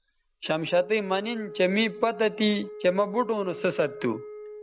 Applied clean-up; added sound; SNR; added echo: none; Wind instrument, woodwind instrument; 14 dB; none.